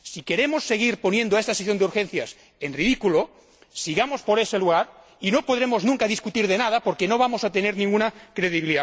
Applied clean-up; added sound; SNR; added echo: none; none; none; none.